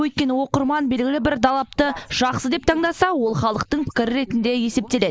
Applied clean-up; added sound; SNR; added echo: neural mask model Resemble Enhance denoiser.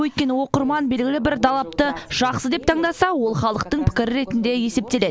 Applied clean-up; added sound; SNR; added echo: none; none; none; none.